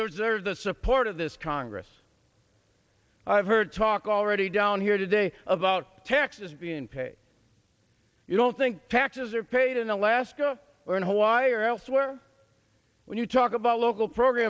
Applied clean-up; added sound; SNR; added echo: none; none; none; none.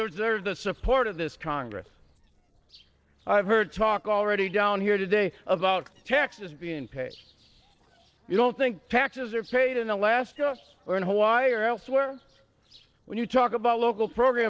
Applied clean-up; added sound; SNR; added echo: neural separator model SepFormer DNS4.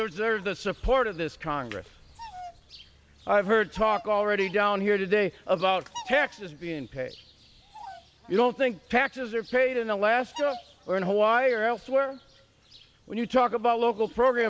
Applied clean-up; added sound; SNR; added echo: none; Bird vocalization, bird call, bird song; 20 dB; none.